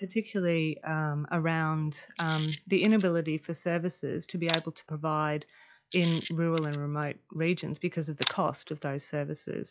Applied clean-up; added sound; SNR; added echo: classical method log-MMSE.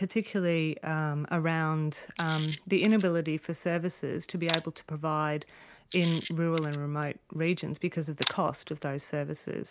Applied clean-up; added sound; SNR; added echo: none; Camera; 13 dB; none.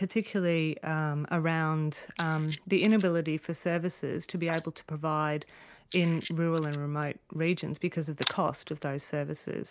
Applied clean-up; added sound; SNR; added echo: neural mask model Resemble Enhance denoiser.